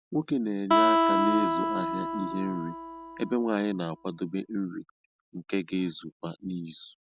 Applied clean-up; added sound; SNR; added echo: none; Acoustic guitar; -4 dB; none.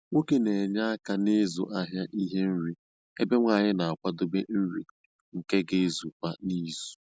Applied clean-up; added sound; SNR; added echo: none; none; none; none.